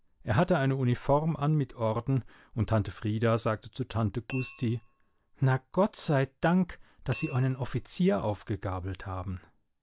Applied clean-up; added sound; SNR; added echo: none; Glass; 19 dB; none.